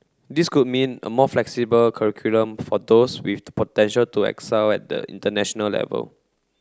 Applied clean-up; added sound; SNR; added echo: none; none; none; none.